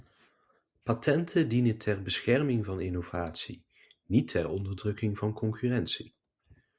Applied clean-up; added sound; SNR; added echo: none; none; none; none.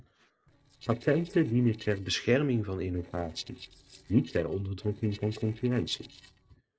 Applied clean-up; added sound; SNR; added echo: neural separator model SepFormer DNS4.